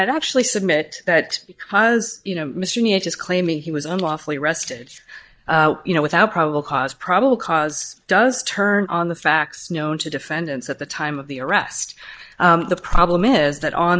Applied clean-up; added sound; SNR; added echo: neural mask model DeepFilterNet 3.